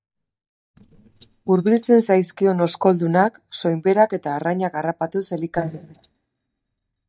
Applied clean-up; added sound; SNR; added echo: neural mask model DeepFilterNet 3.